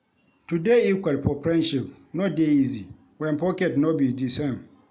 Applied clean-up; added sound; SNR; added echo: none; none; none; none.